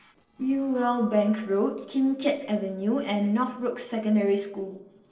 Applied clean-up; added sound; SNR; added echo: neural separator model SepFormer DNS4.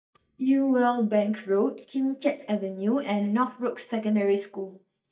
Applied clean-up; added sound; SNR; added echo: neural mask model DeepFilterNet 3.